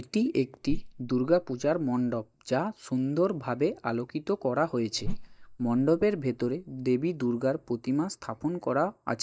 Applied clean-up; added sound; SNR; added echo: neural mask model DeepFilterNet 3.